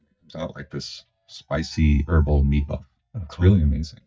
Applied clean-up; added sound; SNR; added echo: neural mask model DeepFilterNet 3.